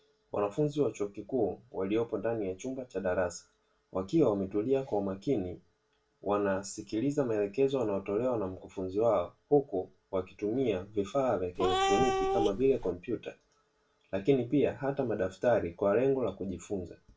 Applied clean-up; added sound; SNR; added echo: none; Cat; -1 dB; reverberation time 0.2 s.